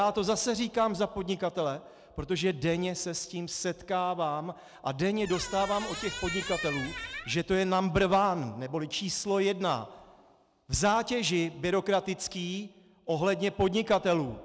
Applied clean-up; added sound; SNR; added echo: none; Squeak; 9 dB; none.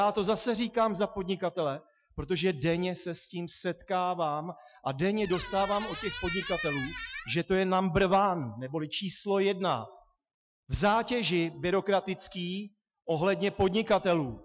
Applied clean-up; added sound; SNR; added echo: classical method Wiener filter.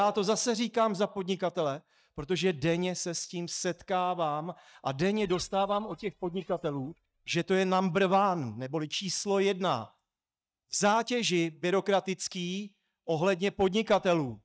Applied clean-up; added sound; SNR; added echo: neural mask model DeepFilterNet 3.